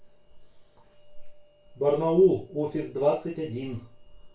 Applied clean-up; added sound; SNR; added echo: none; none; none; reverberation time 0.3 s.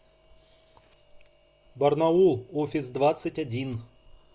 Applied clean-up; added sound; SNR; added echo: none; none; none; none.